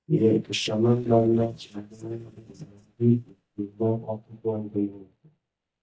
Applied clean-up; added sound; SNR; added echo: neural mask model DeepFilterNet 3.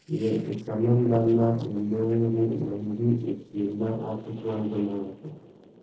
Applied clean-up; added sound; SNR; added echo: neural separator model SepFormer DNS4.